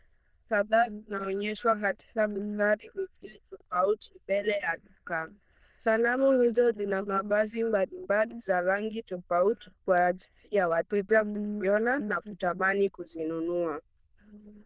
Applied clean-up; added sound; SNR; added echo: neural diffusion model UNIVERSE++.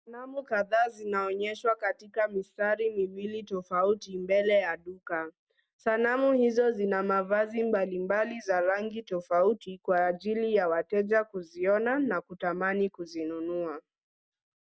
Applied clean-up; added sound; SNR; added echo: none; none; none; none.